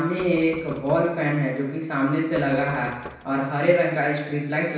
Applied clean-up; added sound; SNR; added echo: none; Knock; 20 dB; reverberation time 0.9 s.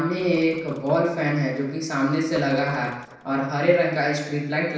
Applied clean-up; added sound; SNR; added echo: neural separator model SepFormer DNS4.